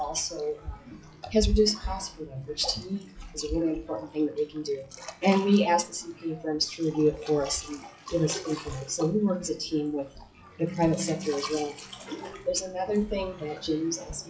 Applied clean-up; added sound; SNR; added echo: classical method WPE with log-MMSE.